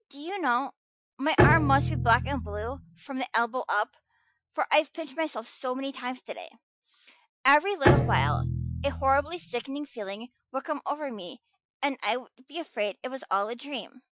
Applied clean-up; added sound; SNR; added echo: classical method Wiener filter.